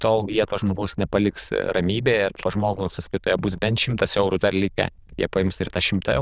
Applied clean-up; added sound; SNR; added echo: neural diffusion model UNIVERSE++.